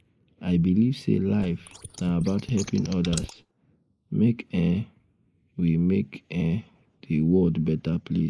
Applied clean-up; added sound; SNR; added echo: neural mask model Resemble Enhance denoiser.